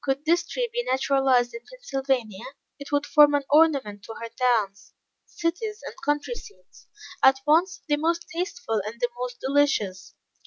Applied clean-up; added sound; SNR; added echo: none; none; none; none.